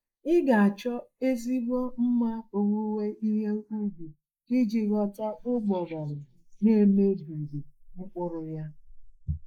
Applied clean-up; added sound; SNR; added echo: neural mask model Resemble Enhance denoiser.